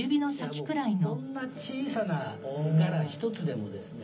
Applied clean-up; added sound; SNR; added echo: none; none; none; reverberation time 0.4 s.